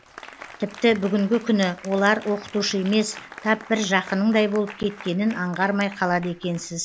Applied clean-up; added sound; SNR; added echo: none; Applause; 19 dB; none.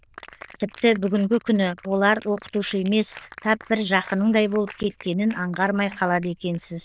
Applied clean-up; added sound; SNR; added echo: neural diffusion model UNIVERSE++.